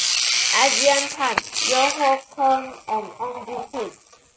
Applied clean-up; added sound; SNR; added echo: neural mask model RNNoise.